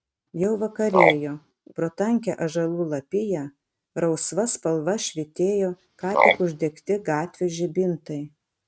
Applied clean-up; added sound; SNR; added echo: neural mask model RNNoise.